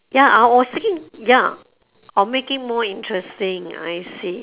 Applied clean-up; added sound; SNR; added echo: none; none; none; none.